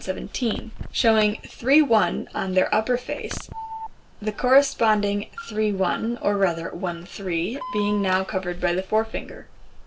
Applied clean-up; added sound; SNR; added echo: none; Alarm; 13 dB; none.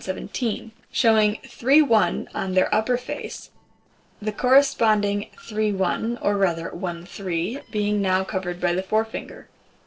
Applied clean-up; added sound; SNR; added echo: neural separator model SepFormer DNS4.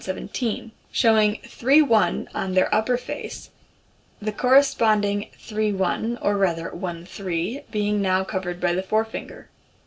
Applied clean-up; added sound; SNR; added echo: none; none; none; none.